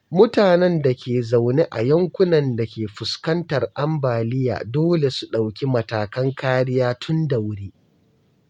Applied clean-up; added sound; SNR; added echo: none; none; none; none.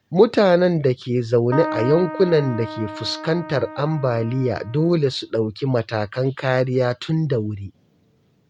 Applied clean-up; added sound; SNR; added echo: none; Keyboard (musical); 11 dB; none.